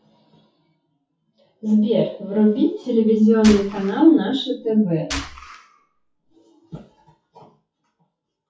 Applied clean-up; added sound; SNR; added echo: classical method WPE with log-MMSE.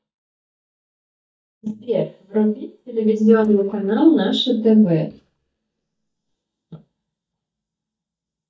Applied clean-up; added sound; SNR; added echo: neural mask model DeepFilterNet 3.